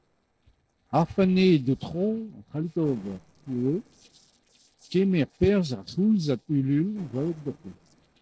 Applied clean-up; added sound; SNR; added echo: neural separator model SepFormer DNS4.